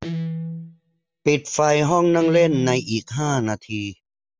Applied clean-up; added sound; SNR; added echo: none; Guitar; 11 dB; none.